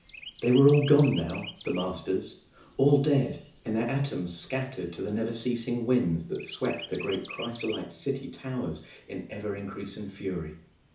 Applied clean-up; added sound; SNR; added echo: none; Chirp, tweet; 18 dB; reverberation time 0.6 s.